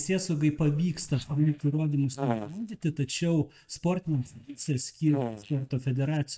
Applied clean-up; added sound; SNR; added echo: neural mask model DeepFilterNet 3.